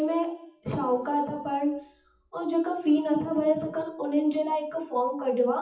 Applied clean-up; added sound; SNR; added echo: classical method WPE with log-MMSE.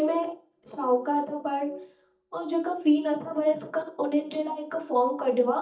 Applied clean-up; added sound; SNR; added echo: neural mask model DeepFilterNet 3.